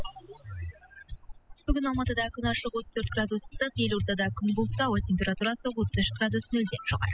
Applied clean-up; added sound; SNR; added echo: classical method spectral subtraction.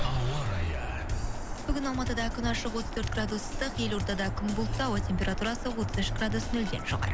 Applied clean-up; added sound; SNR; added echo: none; Bird vocalization, bird call, bird song; 3 dB; none.